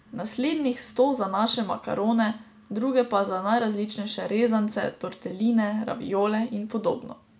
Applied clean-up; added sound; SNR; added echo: none; none; none; none.